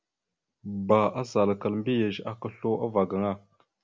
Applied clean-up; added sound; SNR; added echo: none; none; none; none.